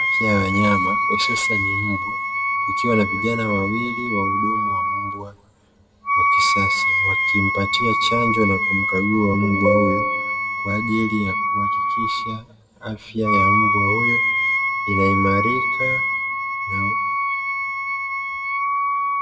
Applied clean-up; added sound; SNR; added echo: none; Wind instrument, woodwind instrument; -3 dB; reverberation time 1.4 s.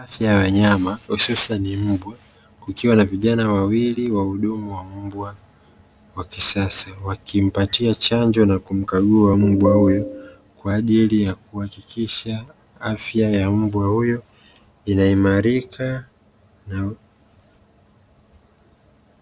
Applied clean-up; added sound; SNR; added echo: none; none; none; none.